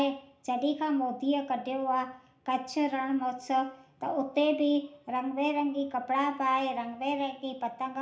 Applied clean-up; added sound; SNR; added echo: none; none; none; reverberation time 0.4 s.